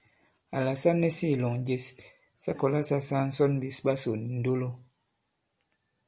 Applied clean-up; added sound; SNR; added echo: none; none; none; none.